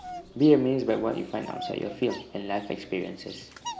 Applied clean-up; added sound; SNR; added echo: none; Bird vocalization, bird call, bird song; 15 dB; none.